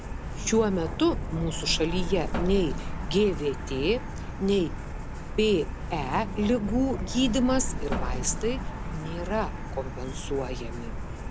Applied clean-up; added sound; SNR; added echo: none; Truck; 4 dB; none.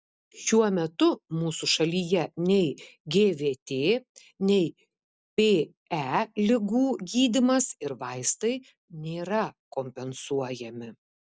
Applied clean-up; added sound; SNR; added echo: none; none; none; none.